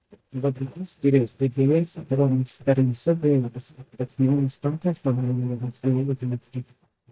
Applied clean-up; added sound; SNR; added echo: neural mask model DeepFilterNet 3.